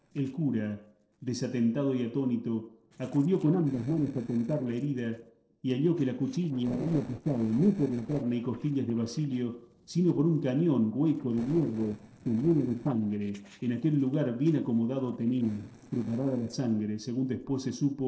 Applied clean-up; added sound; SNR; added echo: neural separator model SepFormer DNS4.